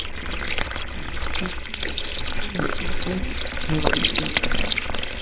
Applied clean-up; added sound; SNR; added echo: neural separator model SepFormer WHAMR!.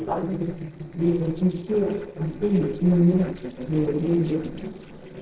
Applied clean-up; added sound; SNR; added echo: neural separator model SepFormer DNS4.